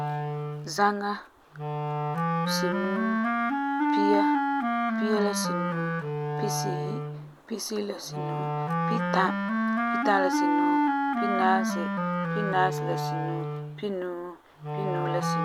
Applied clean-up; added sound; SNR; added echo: none; Wind instrument, woodwind instrument; -4 dB; none.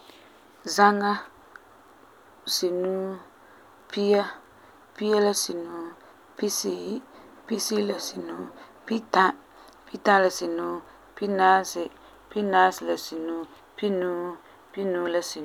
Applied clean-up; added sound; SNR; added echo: none; none; none; none.